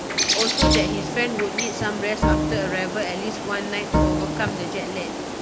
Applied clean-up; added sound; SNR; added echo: none; Bird + Bowed string instrument; -4 dB; none.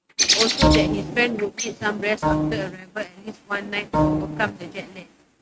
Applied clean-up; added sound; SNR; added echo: neural mask model RNNoise.